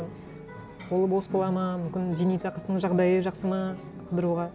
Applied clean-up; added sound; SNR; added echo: none; none; none; none.